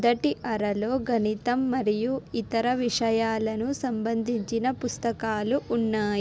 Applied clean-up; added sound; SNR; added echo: none; none; none; none.